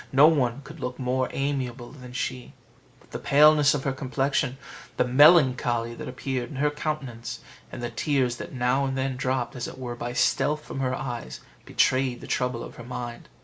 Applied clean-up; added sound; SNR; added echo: none; none; none; none.